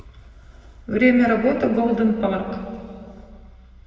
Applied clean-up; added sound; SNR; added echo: none; none; none; reverberation time 2.1 s.